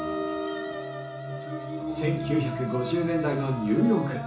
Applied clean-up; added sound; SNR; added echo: none; Wind instrument, woodwind instrument; 13 dB; reverberation time 0.7 s.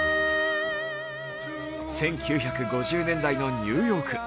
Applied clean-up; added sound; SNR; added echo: none; none; none; none.